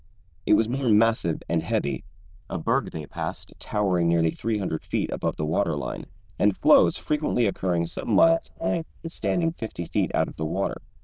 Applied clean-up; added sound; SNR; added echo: neural diffusion model UNIVERSE++.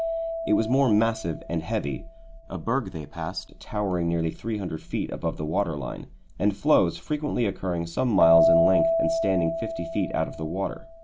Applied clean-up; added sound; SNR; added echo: none; Keyboard (musical); 3 dB; none.